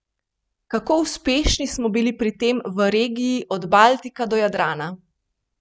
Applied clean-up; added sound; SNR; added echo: none; none; none; none.